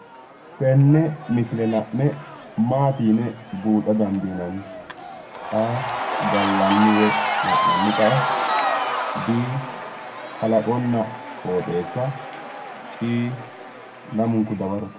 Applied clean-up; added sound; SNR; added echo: none; Crowd / Cheering; 4 dB; reverberation time 0.6 s.